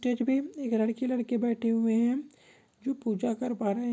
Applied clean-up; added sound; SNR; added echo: none; none; none; none.